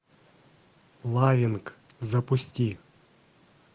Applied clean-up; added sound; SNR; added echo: none; none; none; none.